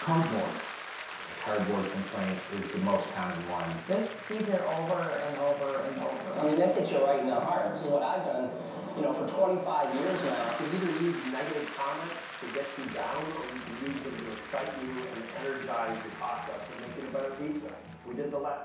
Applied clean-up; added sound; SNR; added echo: none; Applause / Crowd; 11 dB; reverberation time 0.7 s.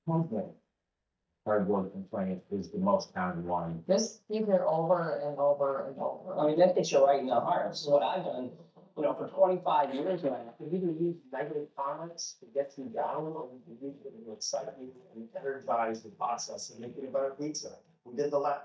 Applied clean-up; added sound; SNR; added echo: neural mask model DeepFilterNet 3.